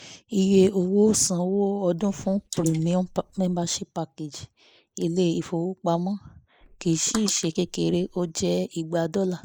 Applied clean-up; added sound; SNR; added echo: neural mask model Resemble Enhance denoiser.